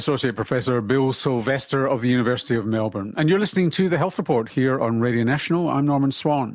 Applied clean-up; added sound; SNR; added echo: none; none; none; none.